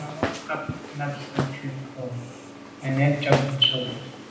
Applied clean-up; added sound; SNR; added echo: none; Walk, footsteps; 5 dB; reverberation time 0.9 s.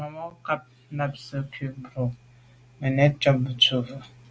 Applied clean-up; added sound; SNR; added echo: none; none; none; none.